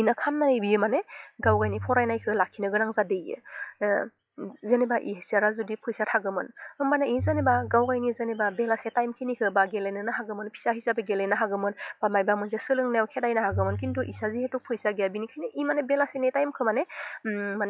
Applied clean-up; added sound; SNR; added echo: classical method log-MMSE.